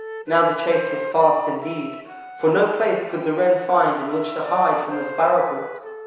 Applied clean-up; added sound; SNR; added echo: none; Wind instrument, woodwind instrument; 12 dB; reverberation time 1.0 s.